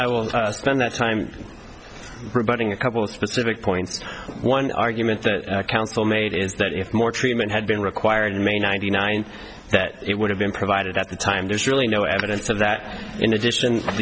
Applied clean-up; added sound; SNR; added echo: none; none; none; none.